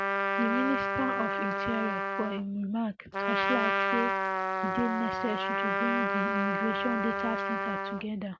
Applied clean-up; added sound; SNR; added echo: none; Trumpet; -3 dB; none.